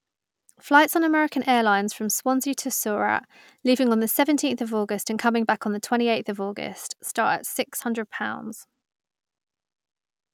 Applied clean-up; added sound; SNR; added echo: none; none; none; none.